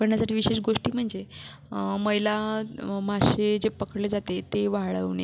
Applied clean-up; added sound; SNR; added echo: none; none; none; none.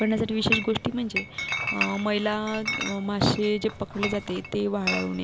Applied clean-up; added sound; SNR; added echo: none; Chatter / Chink, clink; 6 dB; none.